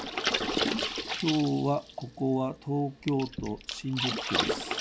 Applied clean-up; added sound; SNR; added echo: none; Water / Splash, splatter; 2 dB; none.